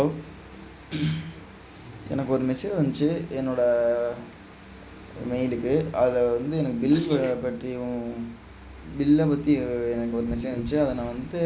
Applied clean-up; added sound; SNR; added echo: none; none; none; none.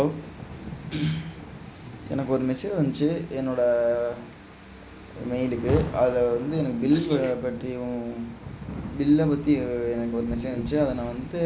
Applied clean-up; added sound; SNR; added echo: none; Rain; 13 dB; none.